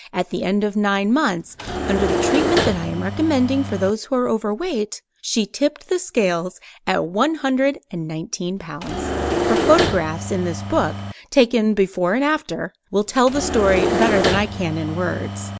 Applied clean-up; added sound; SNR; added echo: none; Engine / Mechanisms; 2 dB; none.